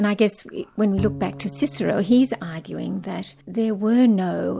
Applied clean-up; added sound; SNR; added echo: none; Bowed string instrument; 15 dB; none.